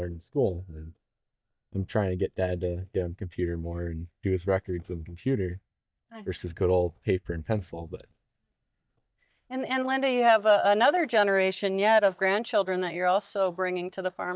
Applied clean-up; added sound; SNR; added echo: neural mask model DeepFilterNet 3.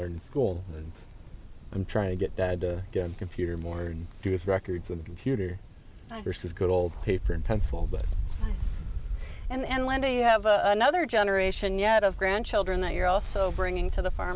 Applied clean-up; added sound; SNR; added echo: none; none; none; none.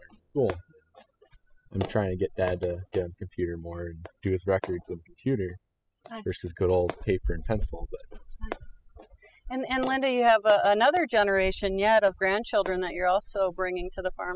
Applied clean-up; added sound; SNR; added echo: classical method spectral subtraction.